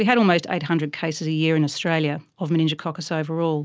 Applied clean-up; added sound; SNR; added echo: none; none; none; none.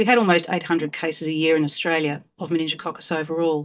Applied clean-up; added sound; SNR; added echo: neural mask model DeepFilterNet 3.